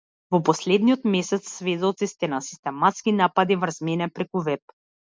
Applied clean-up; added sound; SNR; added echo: none; none; none; none.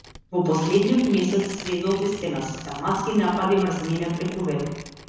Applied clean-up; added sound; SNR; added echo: none; Tearing; 17 dB; reverberation time 1.1 s.